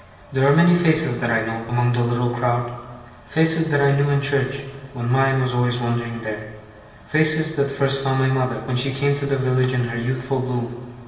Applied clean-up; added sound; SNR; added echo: none; none; none; reverberation time 1.4 s.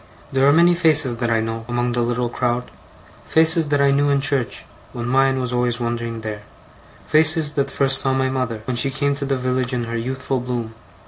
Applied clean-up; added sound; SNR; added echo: none; none; none; none.